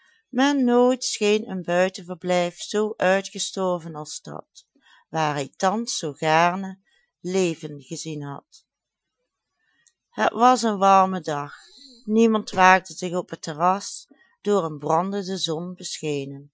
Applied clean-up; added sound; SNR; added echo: classical method Wiener filter.